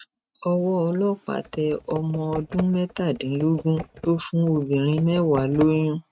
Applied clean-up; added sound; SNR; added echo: neural mask model RNNoise.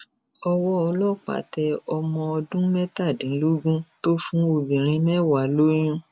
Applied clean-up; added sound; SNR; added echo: none; none; none; none.